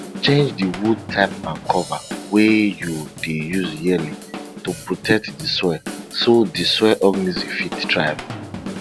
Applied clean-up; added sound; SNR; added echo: none; Drum / Drum kit; 11 dB; none.